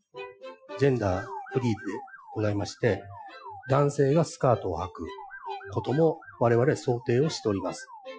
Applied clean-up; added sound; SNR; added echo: classical method Wiener filter.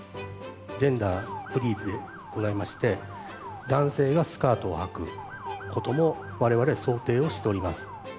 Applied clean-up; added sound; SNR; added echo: none; Motor vehicle (road) / Siren; 14 dB; none.